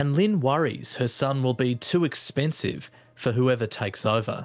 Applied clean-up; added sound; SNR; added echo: none; none; none; none.